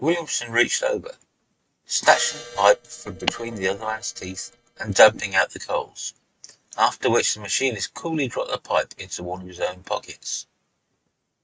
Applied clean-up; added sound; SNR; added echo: neural mask model RNNoise.